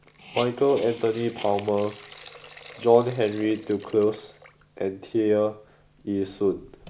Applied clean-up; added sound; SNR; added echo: none; Hiss; 20 dB; none.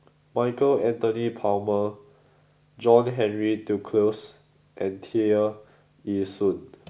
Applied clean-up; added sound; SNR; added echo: none; none; none; none.